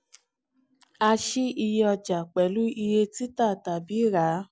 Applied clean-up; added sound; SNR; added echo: none; none; none; none.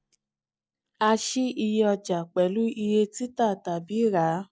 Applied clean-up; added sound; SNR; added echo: neural mask model DeepFilterNet 3.